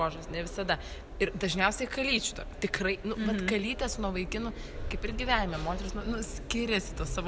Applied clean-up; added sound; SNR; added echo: none; none; none; none.